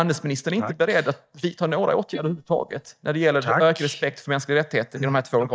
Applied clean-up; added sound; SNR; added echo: neural mask model DeepFilterNet 3.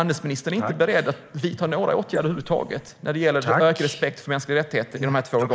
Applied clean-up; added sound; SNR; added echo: neural mask model Resemble Enhance denoiser.